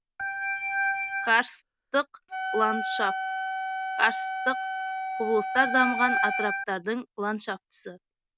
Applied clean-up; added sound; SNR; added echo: none; Organ + Wind instrument, woodwind instrument; 2 dB; none.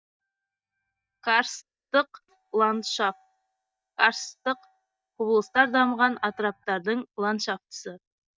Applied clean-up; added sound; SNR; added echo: neural mask model DeepFilterNet 3.